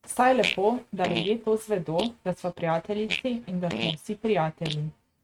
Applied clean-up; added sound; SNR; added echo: neural mask model RNNoise.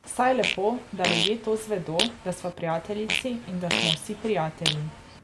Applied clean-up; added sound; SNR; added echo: none; Fart; 3 dB; none.